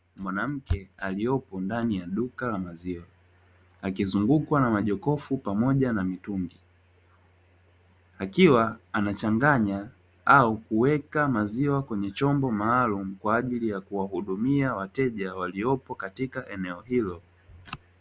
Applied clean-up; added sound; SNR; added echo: none; none; none; none.